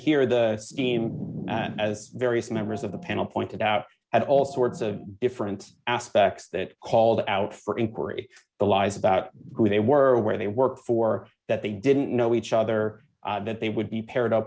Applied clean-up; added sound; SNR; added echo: none; Organ; 14 dB; none.